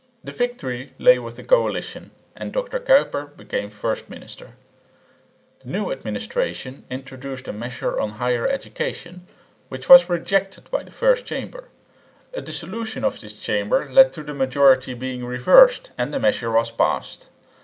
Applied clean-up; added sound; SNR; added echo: none; none; none; none.